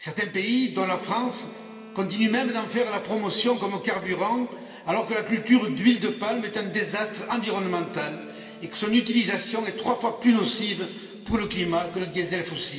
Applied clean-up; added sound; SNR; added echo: none; Wind instrument, woodwind instrument; 20 dB; reverberation time 2.2 s.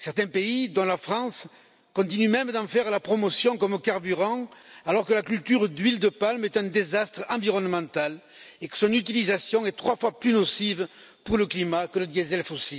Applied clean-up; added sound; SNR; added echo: none; none; none; none.